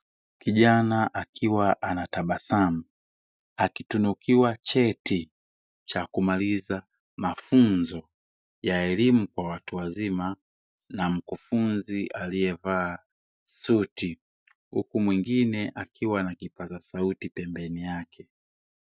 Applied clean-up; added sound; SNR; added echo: none; none; none; none.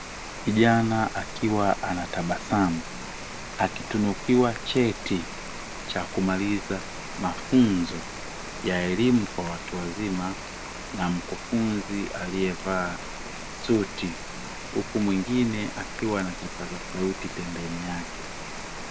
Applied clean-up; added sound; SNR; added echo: none; Rain; 9 dB; none.